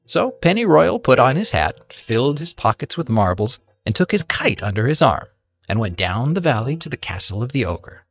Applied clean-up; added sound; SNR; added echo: neural mask model DeepFilterNet 3.